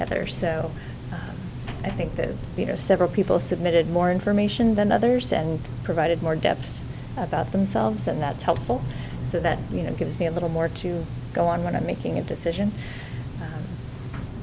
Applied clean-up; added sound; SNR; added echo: none; none; none; none.